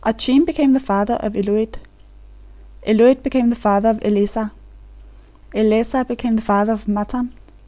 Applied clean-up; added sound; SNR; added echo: none; none; none; none.